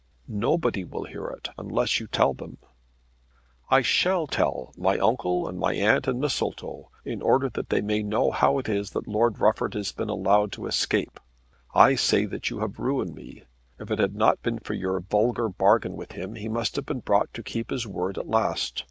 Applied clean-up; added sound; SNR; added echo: none; none; none; none.